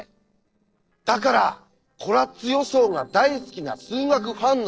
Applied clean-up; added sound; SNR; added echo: neural separator model SepFormer DNS4.